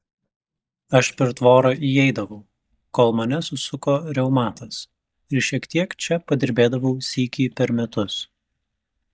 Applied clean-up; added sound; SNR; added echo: neural mask model DeepFilterNet 3.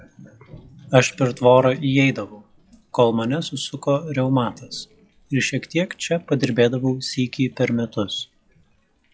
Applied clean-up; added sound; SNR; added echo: classical method log-MMSE.